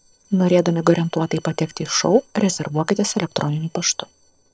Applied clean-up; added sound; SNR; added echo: neural separator model SepFormer DNS4.